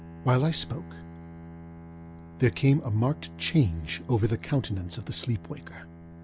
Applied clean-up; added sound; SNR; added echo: none; Bowed string instrument; 15 dB; none.